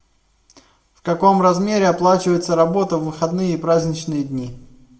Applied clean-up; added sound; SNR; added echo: none; none; none; reverberation time 0.4 s.